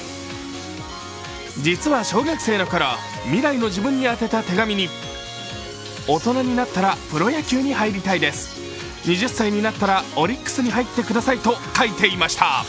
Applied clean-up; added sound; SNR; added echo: none; Wind instrument, woodwind instrument; 14 dB; none.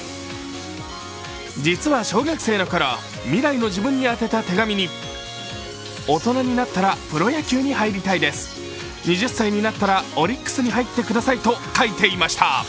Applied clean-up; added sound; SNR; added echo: none; none; none; none.